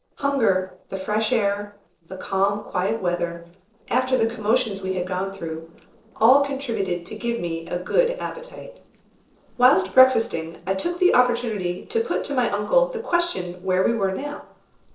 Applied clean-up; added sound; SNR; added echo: neural separator model SepFormer DNS4.